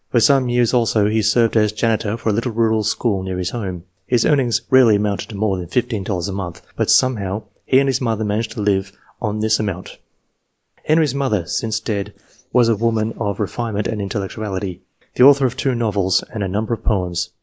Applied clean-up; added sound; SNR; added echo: neural mask model Resemble Enhance denoiser.